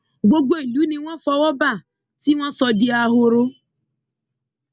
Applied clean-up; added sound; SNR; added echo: none; none; none; none.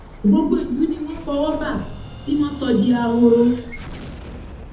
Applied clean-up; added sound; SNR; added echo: none; Explosion; 14 dB; reverberation time 0.7 s.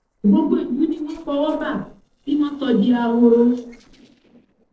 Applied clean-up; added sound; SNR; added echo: neural separator model SepFormer DNS4.